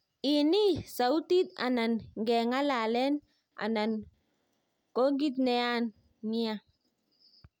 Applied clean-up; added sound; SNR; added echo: none; none; none; none.